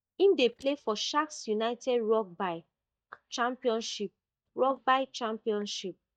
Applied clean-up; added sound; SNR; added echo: neural mask model DeepFilterNet 3.